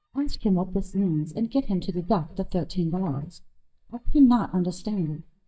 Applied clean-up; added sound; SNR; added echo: neural mask model DeepFilterNet 3.